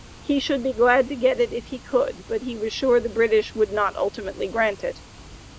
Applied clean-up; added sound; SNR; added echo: none; Water; 20 dB; none.